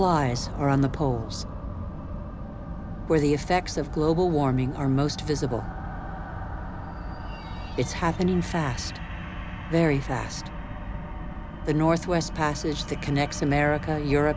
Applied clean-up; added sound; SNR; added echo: none; none; none; none.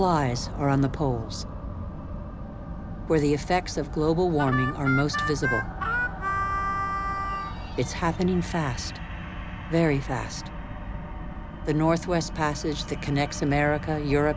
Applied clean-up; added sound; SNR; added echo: none; Harmonica; 3 dB; none.